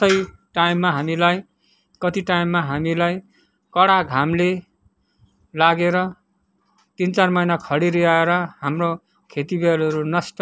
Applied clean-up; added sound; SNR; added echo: none; none; none; none.